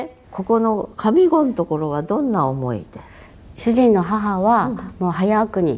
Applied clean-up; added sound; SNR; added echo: none; none; none; none.